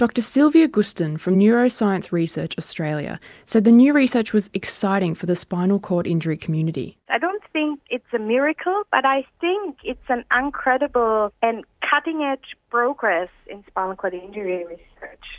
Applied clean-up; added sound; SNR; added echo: none; none; none; none.